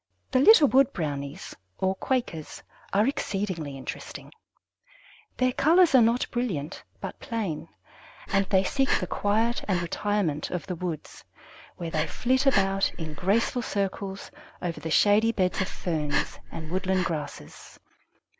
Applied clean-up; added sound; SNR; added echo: none; Breathing; -1 dB; none.